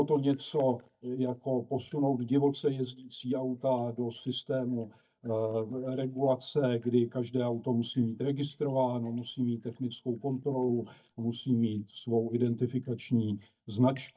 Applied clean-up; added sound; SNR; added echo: neural mask model DeepFilterNet 3.